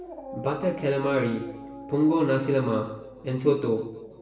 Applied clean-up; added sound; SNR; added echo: none; Dog; 16 dB; reverberation time 1.0 s.